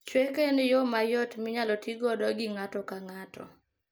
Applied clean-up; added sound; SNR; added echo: none; none; none; none.